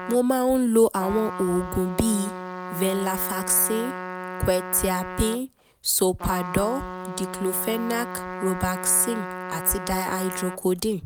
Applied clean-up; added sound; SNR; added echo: none; Trumpet; 9 dB; none.